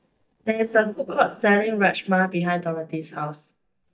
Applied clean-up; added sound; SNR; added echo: neural mask model DeepFilterNet 3.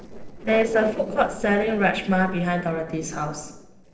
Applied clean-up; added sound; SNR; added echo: neural separator model SepFormer DNS4.